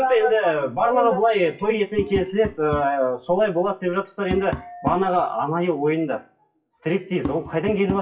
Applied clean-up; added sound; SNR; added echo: classical method WPE with log-MMSE.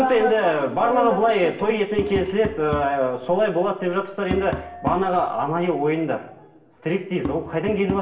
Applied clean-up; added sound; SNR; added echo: none; Tap; 14 dB; reverberation time 1.0 s.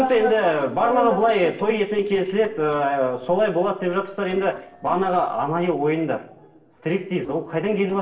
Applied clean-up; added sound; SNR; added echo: neural separator model SepFormer DNS4.